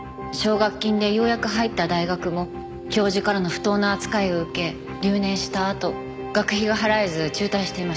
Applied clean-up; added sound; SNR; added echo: none; none; none; none.